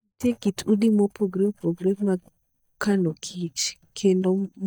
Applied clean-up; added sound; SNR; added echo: neural mask model DeepFilterNet 3.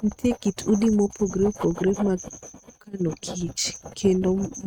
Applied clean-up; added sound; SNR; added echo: neural mask model RNNoise.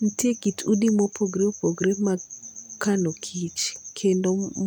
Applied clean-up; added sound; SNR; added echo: none; none; none; none.